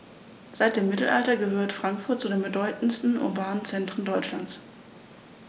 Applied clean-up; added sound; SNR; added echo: none; none; none; none.